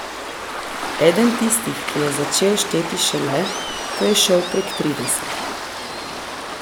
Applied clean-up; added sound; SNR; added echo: none; Waves, surf; 6 dB; none.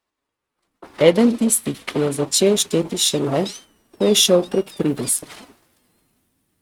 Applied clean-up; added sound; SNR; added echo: neural mask model RNNoise.